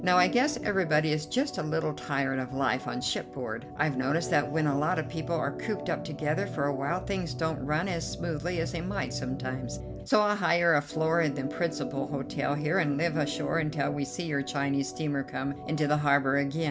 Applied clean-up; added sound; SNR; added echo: none; Organ; 9 dB; none.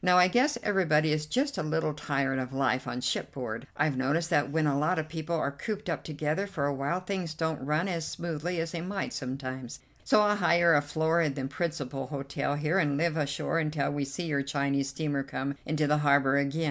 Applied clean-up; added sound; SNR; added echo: none; none; none; none.